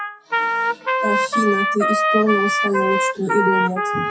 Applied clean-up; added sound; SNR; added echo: classical method WPE with log-MMSE.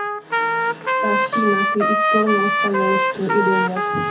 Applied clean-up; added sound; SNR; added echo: none; Trumpet; -3 dB; reverberation time 0.3 s.